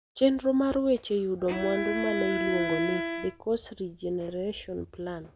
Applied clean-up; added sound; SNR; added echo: none; Bowed string instrument; 4 dB; none.